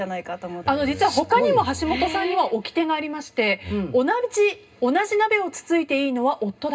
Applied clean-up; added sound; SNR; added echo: none; none; none; reverberation time 0.2 s.